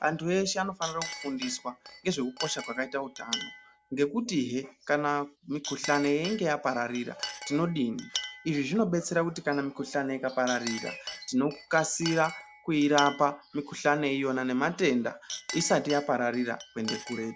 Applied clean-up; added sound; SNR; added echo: none; Chink, clink; 13 dB; none.